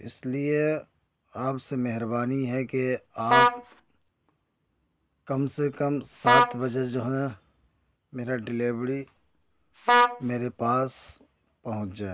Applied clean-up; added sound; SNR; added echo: none; Vehicle horn, car horn, honking; -4 dB; none.